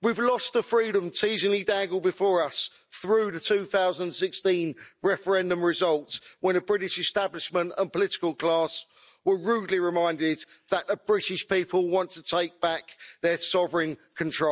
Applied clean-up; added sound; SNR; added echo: none; none; none; none.